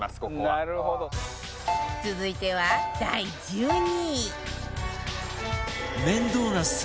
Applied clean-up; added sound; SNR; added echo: none; Bass guitar; 13 dB; none.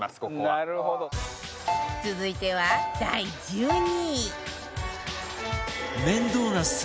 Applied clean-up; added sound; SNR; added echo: none; none; none; none.